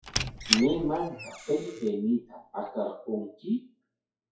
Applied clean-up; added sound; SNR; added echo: classical method WPE with log-MMSE.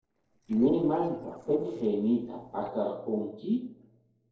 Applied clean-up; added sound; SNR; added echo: neural separator model SepFormer DNS4.